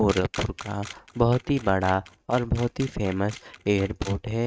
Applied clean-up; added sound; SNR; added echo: neural mask model RNNoise.